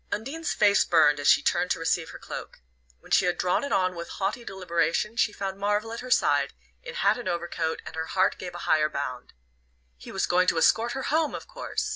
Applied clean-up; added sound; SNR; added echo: none; none; none; none.